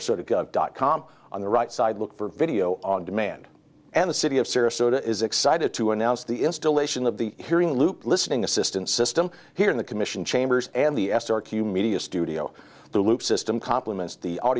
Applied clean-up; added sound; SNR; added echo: none; none; none; none.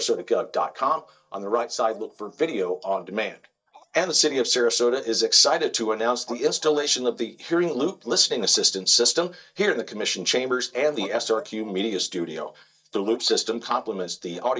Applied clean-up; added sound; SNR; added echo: neural mask model DeepFilterNet 3.